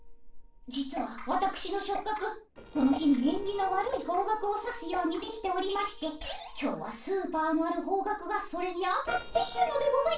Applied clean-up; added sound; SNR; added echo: neural separator model SepFormer DNS4.